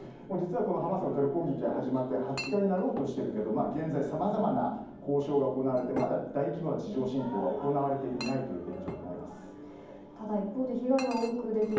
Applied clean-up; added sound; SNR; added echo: none; Chink, clink; 15 dB; reverberation time 1.2 s.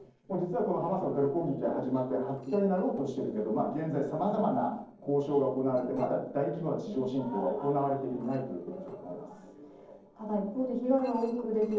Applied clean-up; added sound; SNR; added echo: neural separator model SepFormer DNS4.